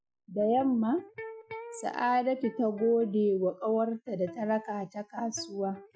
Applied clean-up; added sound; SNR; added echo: classical method Wiener filter.